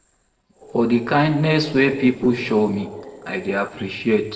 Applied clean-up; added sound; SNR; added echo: neural separator model SepFormer DNS4.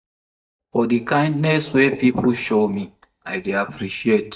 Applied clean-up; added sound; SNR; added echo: neural mask model DeepFilterNet 3.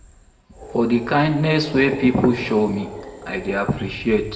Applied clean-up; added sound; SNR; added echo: none; Animal; 15 dB; reverberation time 0.8 s.